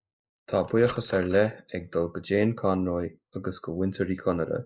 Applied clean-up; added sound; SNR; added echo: neural mask model Resemble Enhance denoiser.